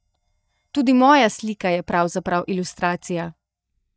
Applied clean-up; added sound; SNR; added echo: neural mask model DeepFilterNet 3.